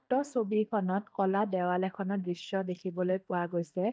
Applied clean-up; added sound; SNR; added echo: neural mask model DeepFilterNet 3.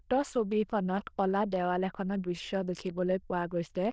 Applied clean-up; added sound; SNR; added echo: neural diffusion model UNIVERSE++.